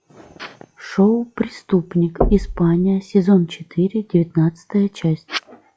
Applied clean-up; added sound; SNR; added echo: classical method log-MMSE.